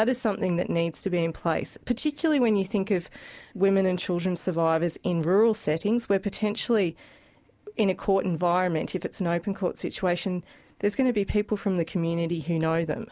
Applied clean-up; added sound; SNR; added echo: none; none; none; none.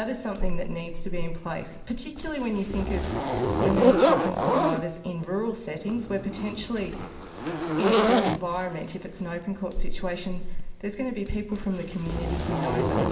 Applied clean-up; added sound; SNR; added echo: none; Zipper (clothing); -3 dB; reverberation time 1.7 s.